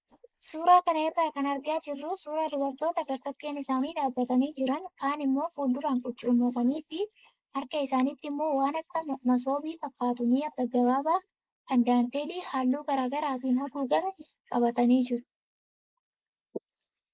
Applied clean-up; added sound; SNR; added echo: neural mask model Resemble Enhance denoiser.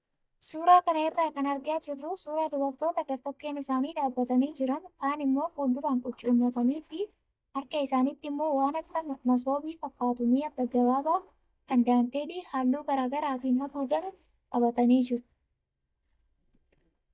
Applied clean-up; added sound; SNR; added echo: neural mask model DeepFilterNet 3.